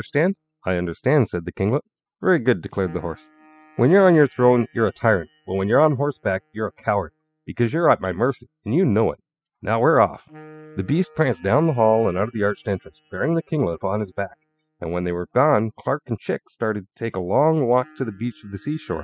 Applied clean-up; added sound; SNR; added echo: classical method spectral subtraction.